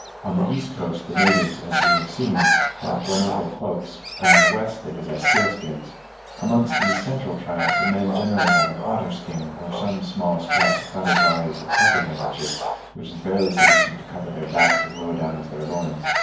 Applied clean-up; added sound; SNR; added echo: none; Bird vocalization, bird call, bird song; -3 dB; reverberation time 0.9 s.